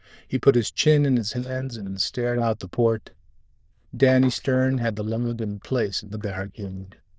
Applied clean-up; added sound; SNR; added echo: neural diffusion model UNIVERSE++.